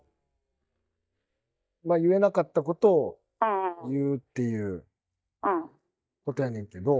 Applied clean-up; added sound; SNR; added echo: neural mask model DeepFilterNet 3.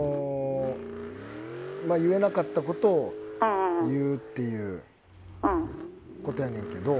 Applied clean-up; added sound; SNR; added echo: none; Car; 11 dB; none.